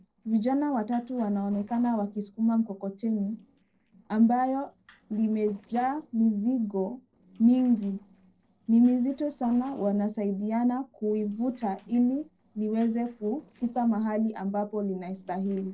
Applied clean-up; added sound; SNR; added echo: neural separator model SepFormer DNS4.